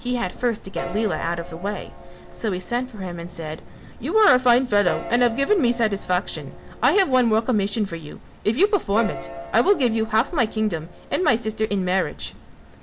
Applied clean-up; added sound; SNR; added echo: none; Piano + Thunder; 14 dB; none.